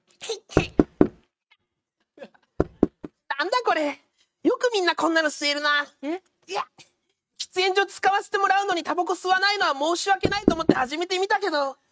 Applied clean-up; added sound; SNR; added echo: neural mask model RNNoise.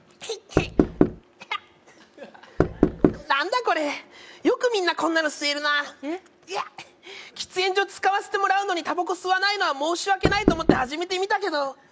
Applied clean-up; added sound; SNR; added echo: none; Knock; -5 dB; none.